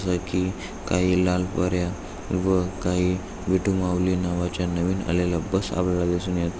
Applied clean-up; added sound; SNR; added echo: none; none; none; none.